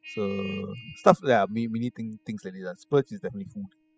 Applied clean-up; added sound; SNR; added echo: classical method spectral subtraction.